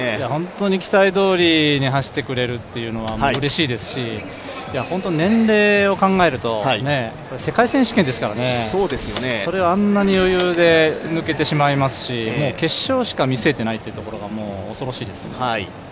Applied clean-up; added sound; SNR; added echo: none; Door; 16 dB; none.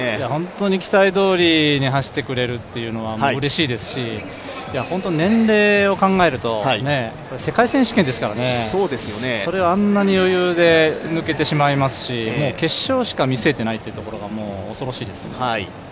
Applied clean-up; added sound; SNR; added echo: none; none; none; none.